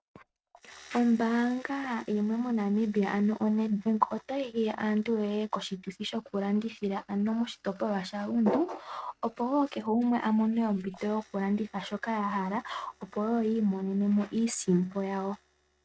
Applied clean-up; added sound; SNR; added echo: neural mask model RNNoise.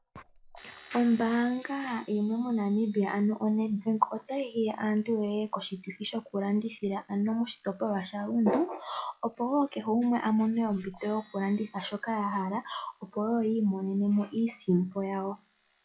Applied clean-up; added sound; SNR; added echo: classical method log-MMSE.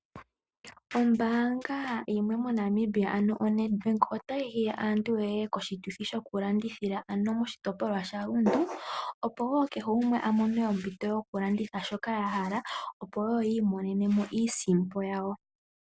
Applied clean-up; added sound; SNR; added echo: none; none; none; none.